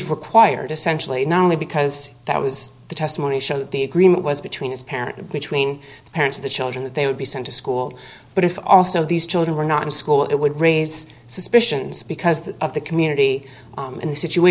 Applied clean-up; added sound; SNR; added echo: none; none; none; none.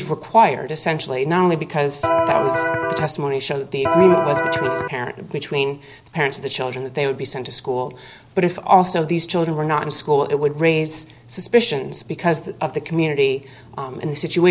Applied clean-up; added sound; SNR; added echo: none; Electric guitar; -1 dB; none.